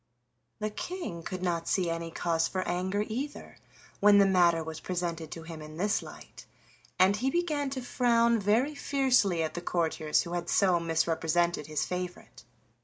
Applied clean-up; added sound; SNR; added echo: none; none; none; none.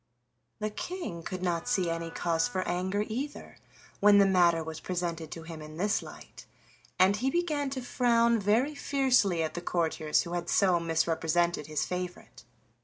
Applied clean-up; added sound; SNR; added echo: none; Wind instrument, woodwind instrument; 20 dB; none.